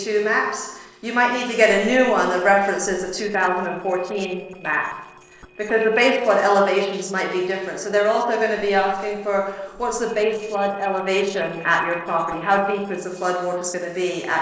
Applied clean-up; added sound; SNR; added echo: neural separator model SepFormer DNS4.